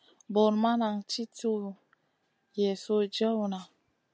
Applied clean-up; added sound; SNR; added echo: none; none; none; none.